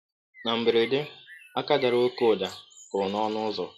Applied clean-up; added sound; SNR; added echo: classical method log-MMSE.